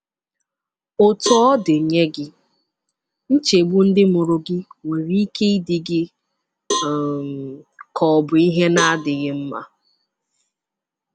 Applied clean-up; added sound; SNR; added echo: none; Cowbell; 11 dB; none.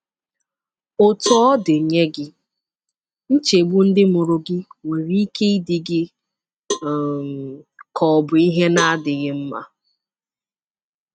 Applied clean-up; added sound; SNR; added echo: neural mask model RNNoise.